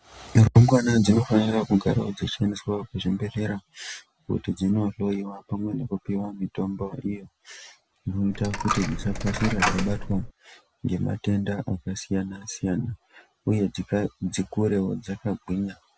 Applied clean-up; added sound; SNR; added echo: none; Coin (dropping); 3 dB; none.